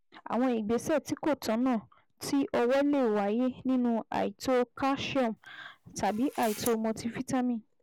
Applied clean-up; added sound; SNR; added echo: none; Camera; 17 dB; none.